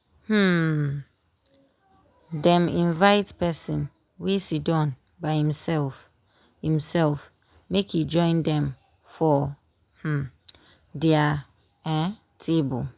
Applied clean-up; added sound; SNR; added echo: none; none; none; none.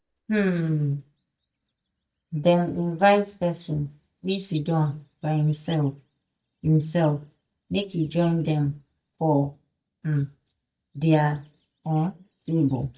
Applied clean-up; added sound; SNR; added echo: neural mask model DeepFilterNet 3.